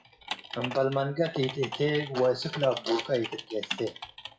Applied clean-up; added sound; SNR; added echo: classical method WPE with log-MMSE.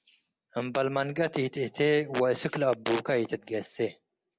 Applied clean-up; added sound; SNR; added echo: none; none; none; none.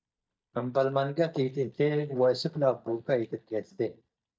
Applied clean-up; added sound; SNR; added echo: neural mask model DeepFilterNet 3.